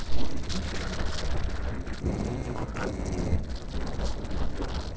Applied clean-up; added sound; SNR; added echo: neural separator model SepFormer DNS4.